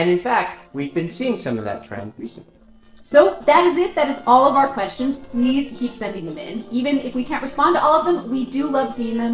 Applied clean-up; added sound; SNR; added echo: neural separator model SepFormer DNS4.